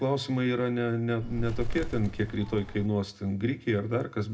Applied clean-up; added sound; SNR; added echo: none; Bird; 5 dB; reverberation time 0.2 s.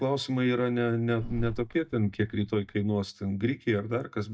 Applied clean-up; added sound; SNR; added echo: neural mask model DeepFilterNet 3.